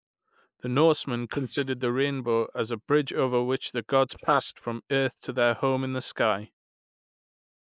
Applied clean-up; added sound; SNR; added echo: neural mask model Resemble Enhance denoiser.